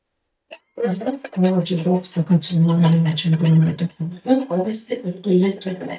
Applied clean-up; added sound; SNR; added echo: neural mask model DeepFilterNet 3.